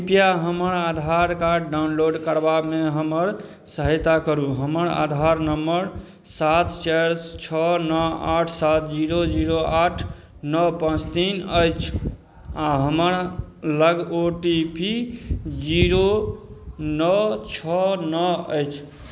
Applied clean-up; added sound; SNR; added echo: none; none; none; none.